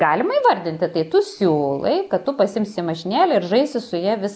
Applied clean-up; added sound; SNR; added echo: none; none; none; none.